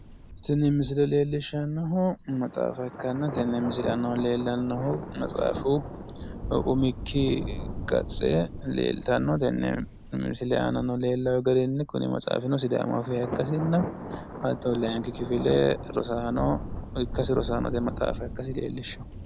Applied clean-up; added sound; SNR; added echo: none; Thunder; 10 dB; none.